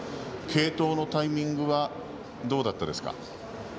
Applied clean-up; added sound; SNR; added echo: none; none; none; none.